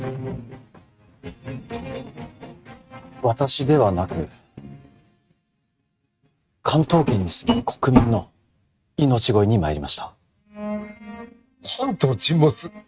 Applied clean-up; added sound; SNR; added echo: neural mask model RNNoise.